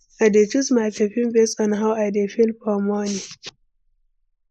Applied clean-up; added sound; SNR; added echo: neural mask model Resemble Enhance denoiser.